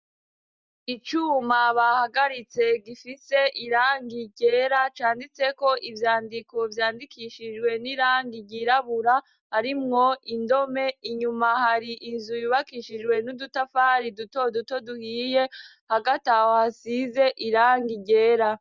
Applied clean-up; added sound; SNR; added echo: none; none; none; none.